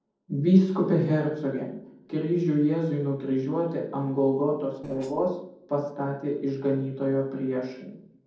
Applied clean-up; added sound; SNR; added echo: neural separator model SepFormer DNS4.